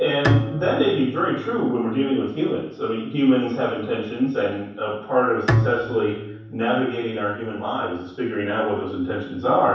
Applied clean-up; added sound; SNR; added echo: none; Bowed string instrument; 6 dB; reverberation time 0.7 s.